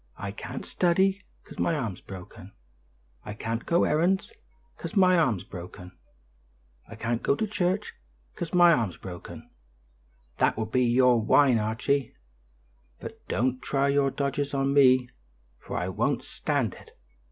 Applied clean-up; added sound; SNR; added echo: none; none; none; none.